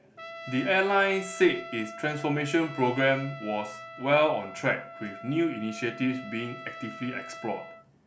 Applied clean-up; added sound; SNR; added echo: none; Trumpet; 14 dB; none.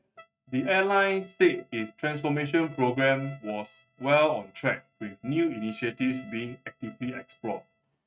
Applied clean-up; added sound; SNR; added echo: neural mask model RNNoise.